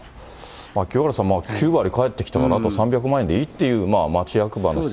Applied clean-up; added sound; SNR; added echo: none; none; none; none.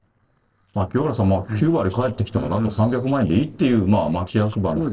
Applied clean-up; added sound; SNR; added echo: neural separator model SepFormer DNS4.